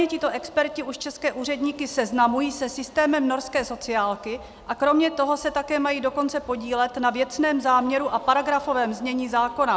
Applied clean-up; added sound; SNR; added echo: none; none; none; none.